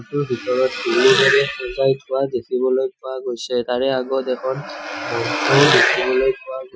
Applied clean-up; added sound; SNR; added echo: classical method Wiener filter.